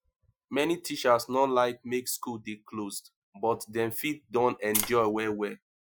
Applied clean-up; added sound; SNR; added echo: classical method Wiener filter.